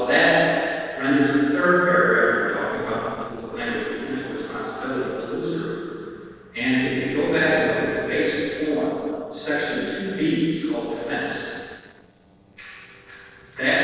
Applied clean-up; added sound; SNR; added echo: neural separator model SepFormer DNS4.